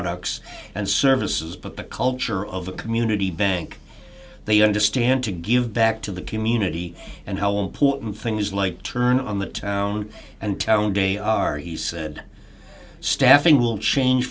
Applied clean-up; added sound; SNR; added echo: none; none; none; none.